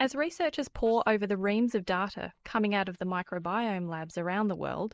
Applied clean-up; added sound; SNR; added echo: neural mask model Resemble Enhance denoiser.